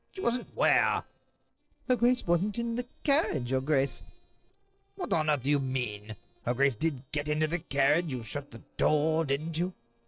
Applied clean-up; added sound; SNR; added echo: neural separator model SepFormer DNS4.